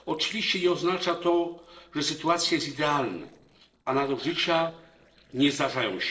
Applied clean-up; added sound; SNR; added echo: neural separator model SepFormer DNS4.